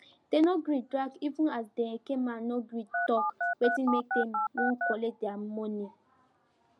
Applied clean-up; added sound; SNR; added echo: none; Telephone; 0 dB; none.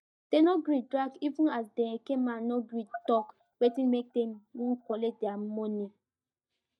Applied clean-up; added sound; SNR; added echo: neural mask model DeepFilterNet 3.